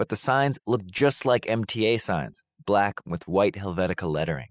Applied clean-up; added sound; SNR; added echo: classical method spectral subtraction.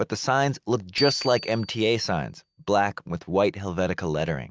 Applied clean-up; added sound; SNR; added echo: none; Bicycle bell; 13 dB; none.